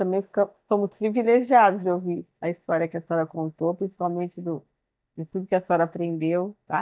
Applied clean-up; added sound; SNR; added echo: neural mask model DeepFilterNet 3.